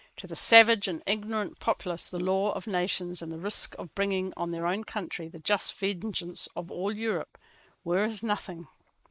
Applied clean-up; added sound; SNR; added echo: neural mask model Resemble Enhance denoiser.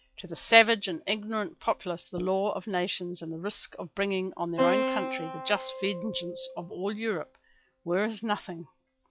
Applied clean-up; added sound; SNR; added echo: classical method log-MMSE.